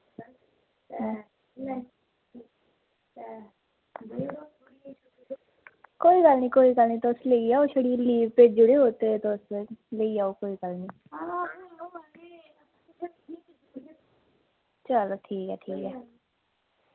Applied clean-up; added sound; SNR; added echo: none; none; none; none.